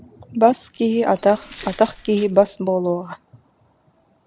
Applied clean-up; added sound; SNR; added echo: none; Glass; 18 dB; none.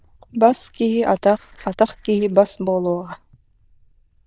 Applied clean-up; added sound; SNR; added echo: neural diffusion model UNIVERSE++.